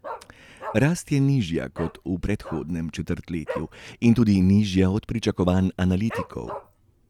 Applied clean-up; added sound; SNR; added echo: none; Dog; 17 dB; none.